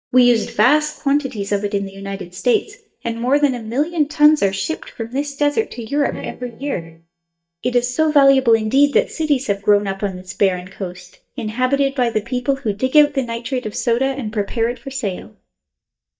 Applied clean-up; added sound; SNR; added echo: neural mask model DeepFilterNet 3.